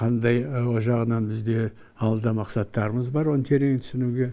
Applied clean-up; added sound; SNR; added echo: none; none; none; none.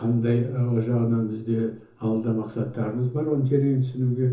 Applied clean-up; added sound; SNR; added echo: none; none; none; reverberation time 0.7 s.